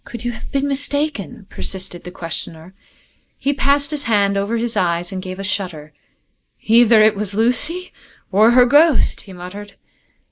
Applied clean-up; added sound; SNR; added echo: neural mask model Resemble Enhance denoiser.